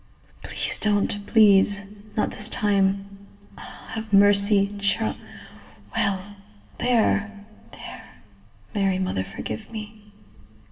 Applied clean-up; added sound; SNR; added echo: none; none; none; reverberation time 2.2 s.